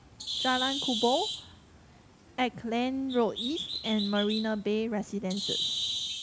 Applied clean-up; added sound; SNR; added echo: none; Bird; 5 dB; none.